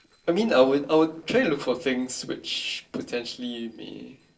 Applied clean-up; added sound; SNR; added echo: neural separator model SepFormer DNS4.